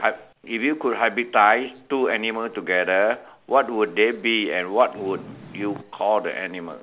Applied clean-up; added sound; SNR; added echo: none; Purr; 17 dB; none.